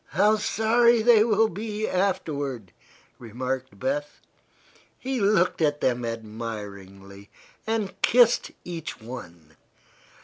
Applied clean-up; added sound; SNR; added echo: none; none; none; none.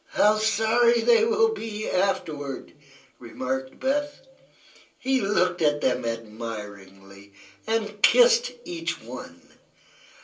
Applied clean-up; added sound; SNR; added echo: none; none; none; reverberation time 0.3 s.